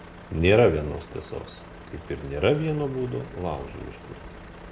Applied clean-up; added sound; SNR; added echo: none; Truck; 16 dB; none.